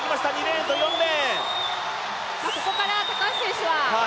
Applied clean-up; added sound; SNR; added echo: none; none; none; none.